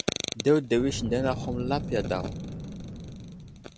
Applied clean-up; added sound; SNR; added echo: none; Boom; 8 dB; none.